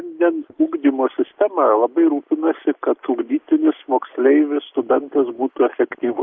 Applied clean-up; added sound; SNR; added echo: neural mask model Resemble Enhance denoiser.